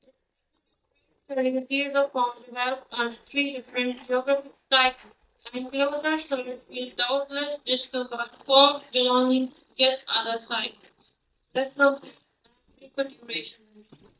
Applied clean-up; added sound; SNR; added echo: neural mask model DeepFilterNet 3.